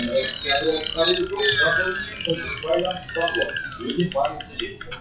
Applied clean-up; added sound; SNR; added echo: classical method WPE with log-MMSE.